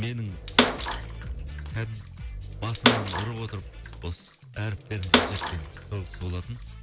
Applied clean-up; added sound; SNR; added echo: none; Bathtub (filling or washing) / Water / Splash, splatter; -3 dB; none.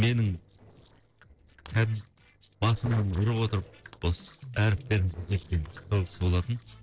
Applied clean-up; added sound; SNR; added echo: neural separator model SepFormer DNS4.